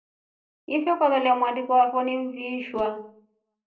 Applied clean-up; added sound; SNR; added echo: neural separator model SepFormer DNS4.